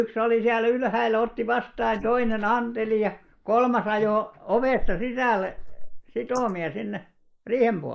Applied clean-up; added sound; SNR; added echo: neural mask model Resemble Enhance denoiser.